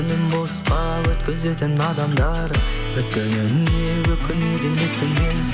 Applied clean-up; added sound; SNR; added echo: none; none; none; none.